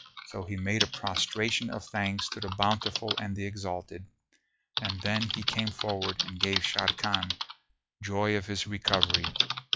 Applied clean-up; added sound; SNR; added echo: classical method log-MMSE.